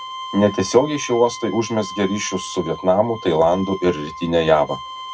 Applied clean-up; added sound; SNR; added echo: none; Bowed string instrument; 14 dB; reverberation time 0.4 s.